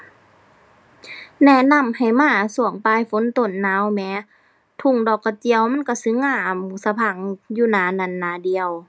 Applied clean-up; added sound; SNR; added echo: none; none; none; none.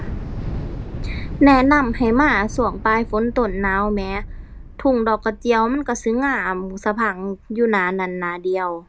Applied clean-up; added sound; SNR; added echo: none; Thunder / Explosion; 11 dB; none.